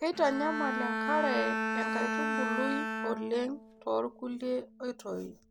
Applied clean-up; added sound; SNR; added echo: none; Bowed string instrument; 1 dB; none.